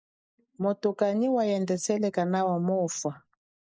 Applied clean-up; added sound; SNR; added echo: neural mask model Resemble Enhance denoiser.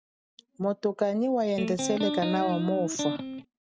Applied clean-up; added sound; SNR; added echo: none; Electric guitar; 3 dB; none.